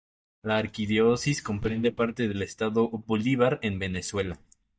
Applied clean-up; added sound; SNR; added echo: neural mask model DeepFilterNet 3.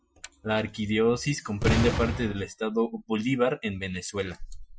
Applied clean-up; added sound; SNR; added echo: classical method Wiener filter.